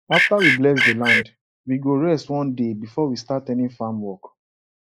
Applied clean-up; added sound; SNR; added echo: neural mask model Resemble Enhance denoiser.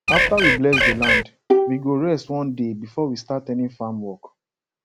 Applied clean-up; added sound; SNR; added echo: none; Bowed string instrument + Bird; -4 dB; none.